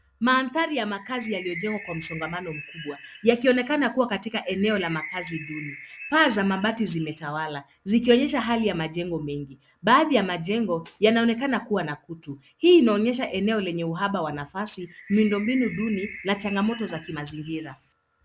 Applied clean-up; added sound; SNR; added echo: none; Bird; 16 dB; none.